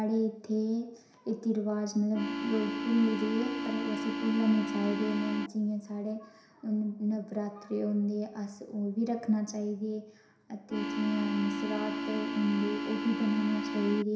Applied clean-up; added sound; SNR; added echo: none; Organ; 3 dB; reverberation time 0.7 s.